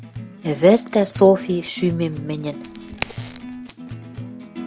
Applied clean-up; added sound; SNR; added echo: none; Crack + Acoustic guitar; 12 dB; none.